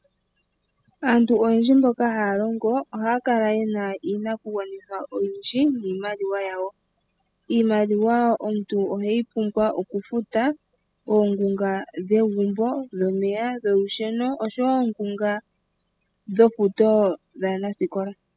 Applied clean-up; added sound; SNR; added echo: classical method spectral subtraction.